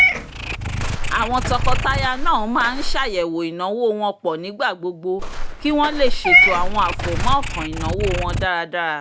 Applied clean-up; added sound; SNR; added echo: none; Walk, footsteps + Meow / Purr; -1 dB; none.